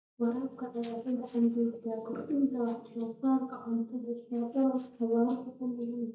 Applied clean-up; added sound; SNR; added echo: neural mask model DeepFilterNet 3.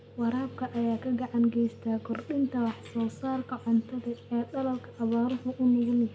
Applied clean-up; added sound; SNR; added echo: none; none; none; none.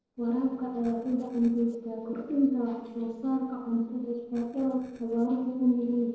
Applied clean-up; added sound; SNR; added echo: neural separator model SepFormer DNS4.